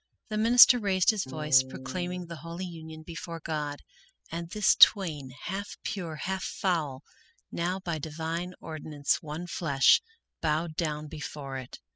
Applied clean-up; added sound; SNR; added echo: classical method spectral subtraction.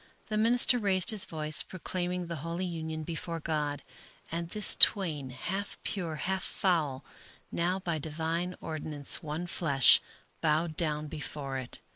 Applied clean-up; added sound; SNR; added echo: neural mask model Resemble Enhance denoiser.